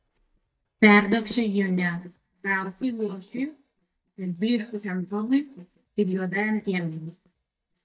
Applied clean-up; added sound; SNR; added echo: neural mask model DeepFilterNet 3.